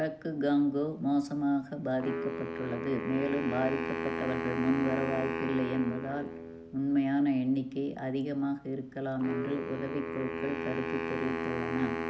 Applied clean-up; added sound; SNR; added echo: none; Wind instrument, woodwind instrument; 5 dB; none.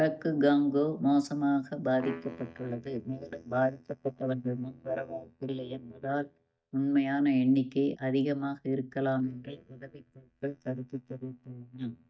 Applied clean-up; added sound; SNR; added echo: neural mask model DeepFilterNet 3.